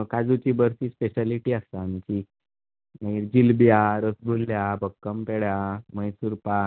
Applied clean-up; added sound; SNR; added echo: none; none; none; none.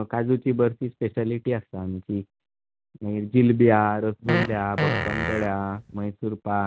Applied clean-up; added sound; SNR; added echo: none; Fart; 3 dB; none.